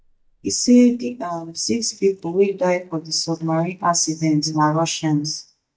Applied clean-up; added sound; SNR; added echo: neural mask model DeepFilterNet 3.